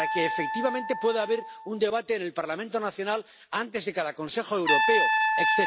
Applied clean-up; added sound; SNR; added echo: none; Trumpet; 0 dB; none.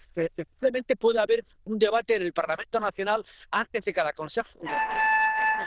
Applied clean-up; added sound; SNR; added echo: neural diffusion model UNIVERSE++.